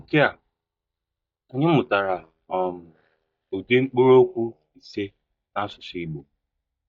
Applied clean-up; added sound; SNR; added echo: neural mask model DeepFilterNet 3.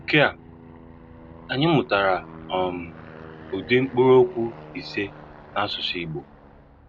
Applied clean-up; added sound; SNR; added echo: none; Aircraft; 18 dB; none.